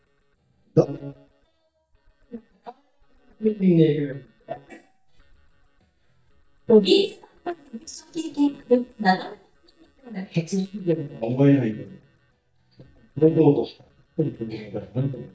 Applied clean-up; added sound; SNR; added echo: neural mask model DeepFilterNet 3.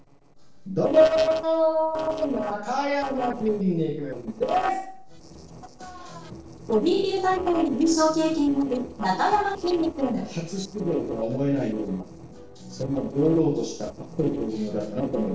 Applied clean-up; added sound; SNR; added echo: neural separator model SepFormer DNS4.